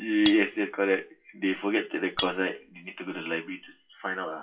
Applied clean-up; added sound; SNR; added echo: classical method WPE with log-MMSE.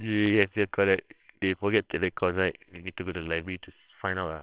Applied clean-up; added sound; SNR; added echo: neural separator model SepFormer WHAMR!.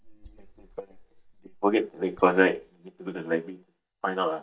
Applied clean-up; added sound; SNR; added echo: neural mask model DeepFilterNet 3.